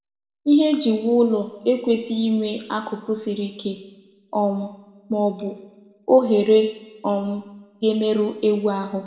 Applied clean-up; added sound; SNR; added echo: none; none; none; reverberation time 0.9 s.